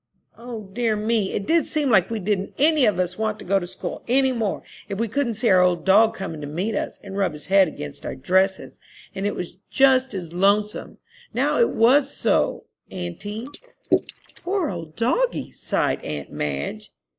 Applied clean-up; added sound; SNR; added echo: neural mask model Resemble Enhance denoiser.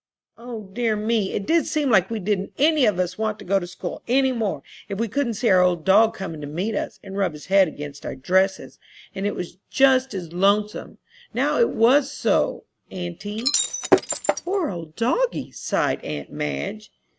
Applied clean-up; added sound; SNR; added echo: neural mask model RNNoise.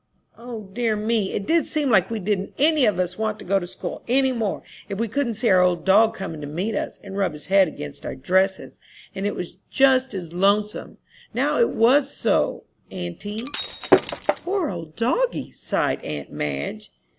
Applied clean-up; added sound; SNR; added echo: none; Shatter; -1 dB; none.